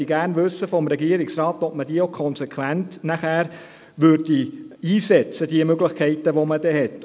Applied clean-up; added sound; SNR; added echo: none; none; none; none.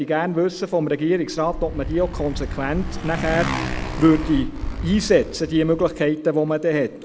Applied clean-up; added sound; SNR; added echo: none; Motorcycle; 8 dB; none.